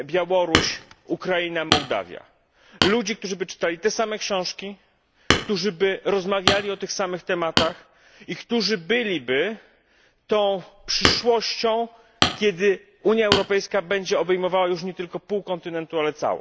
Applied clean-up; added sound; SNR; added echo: none; Hammer; 3 dB; none.